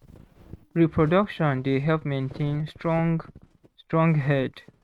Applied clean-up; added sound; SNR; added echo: neural mask model RNNoise.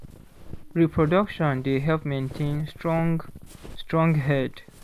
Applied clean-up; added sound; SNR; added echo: none; Walk, footsteps; 14 dB; none.